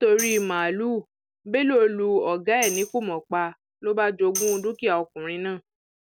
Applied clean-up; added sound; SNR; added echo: none; Tambourine; 12 dB; none.